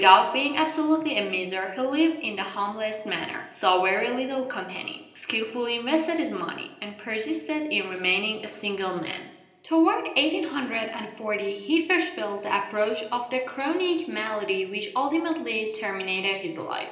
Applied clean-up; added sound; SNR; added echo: none; none; none; reverberation time 0.8 s.